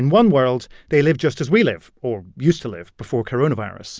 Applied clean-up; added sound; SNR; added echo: none; none; none; none.